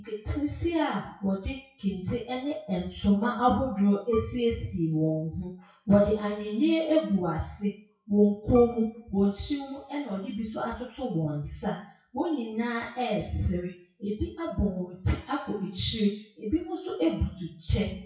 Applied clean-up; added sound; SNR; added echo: classical method WPE with log-MMSE.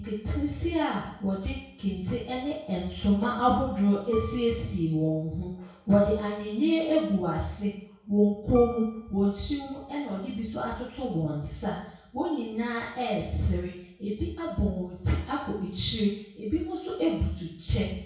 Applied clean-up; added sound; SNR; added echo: none; Piano; 19 dB; reverberation time 0.6 s.